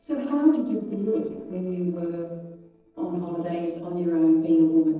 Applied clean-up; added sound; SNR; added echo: neural separator model SepFormer DNS4.